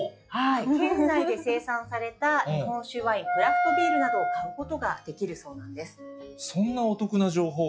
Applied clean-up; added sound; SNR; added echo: classical method log-MMSE.